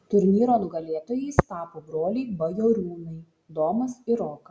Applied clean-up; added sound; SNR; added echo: none; Tap; 8 dB; none.